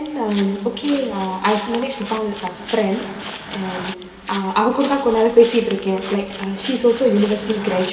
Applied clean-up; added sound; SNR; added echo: none; Walk, footsteps; 13 dB; reverberation time 3.0 s.